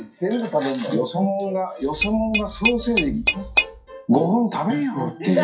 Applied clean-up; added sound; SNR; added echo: classical method WPE with log-MMSE.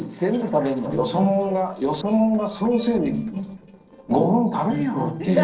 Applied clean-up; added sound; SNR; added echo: neural separator model SepFormer DNS4.